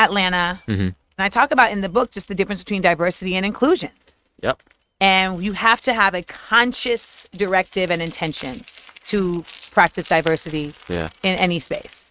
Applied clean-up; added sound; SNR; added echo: neural mask model RNNoise.